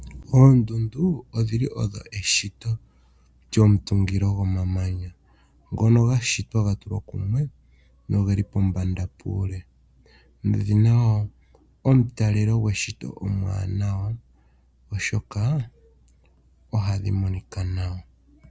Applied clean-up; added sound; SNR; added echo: none; none; none; none.